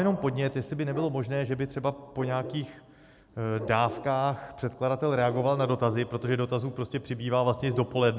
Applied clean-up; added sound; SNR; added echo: none; Bark; 17 dB; none.